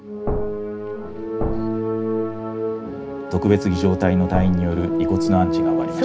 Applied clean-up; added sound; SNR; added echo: none; Thump, thud; 8 dB; reverberation time 0.3 s.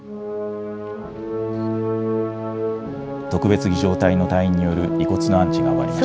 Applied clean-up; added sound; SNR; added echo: none; none; none; none.